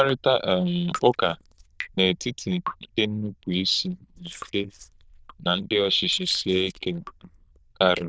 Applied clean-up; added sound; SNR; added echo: neural diffusion model UNIVERSE++.